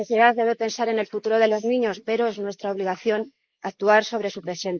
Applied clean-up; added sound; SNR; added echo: neural mask model Resemble Enhance denoiser.